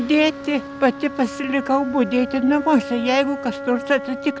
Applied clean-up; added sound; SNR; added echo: none; Wind instrument, woodwind instrument; 11 dB; none.